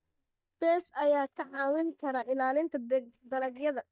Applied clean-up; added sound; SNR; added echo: neural mask model DeepFilterNet 3.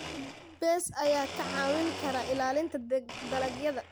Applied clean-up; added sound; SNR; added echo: none; Domestic sounds, home sounds; 9 dB; none.